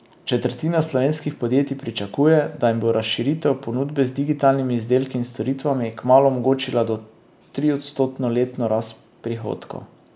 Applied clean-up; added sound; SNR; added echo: none; none; none; none.